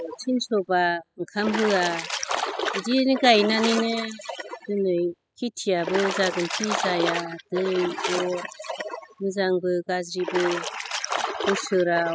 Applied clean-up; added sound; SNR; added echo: classical method spectral subtraction.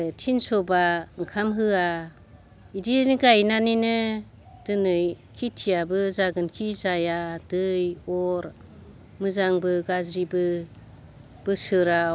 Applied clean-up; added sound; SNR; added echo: none; none; none; none.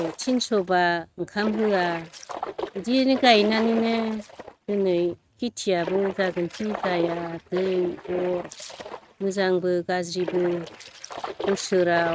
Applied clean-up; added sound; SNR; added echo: neural mask model RNNoise.